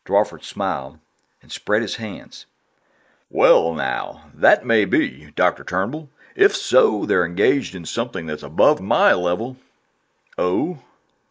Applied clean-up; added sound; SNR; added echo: neural mask model Resemble Enhance denoiser.